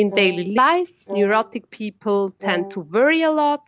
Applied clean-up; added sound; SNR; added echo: none; Wind instrument, woodwind instrument; 12 dB; none.